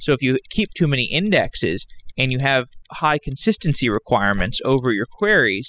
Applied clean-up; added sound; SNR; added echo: classical method spectral subtraction.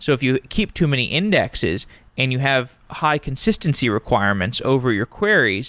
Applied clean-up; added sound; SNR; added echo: none; none; none; none.